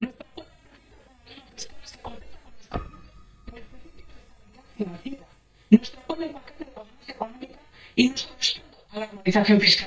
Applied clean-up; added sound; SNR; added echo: neural mask model DeepFilterNet 3.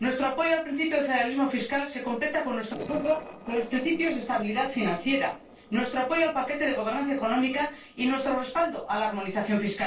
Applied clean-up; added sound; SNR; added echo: neural separator model SepFormer DNS4.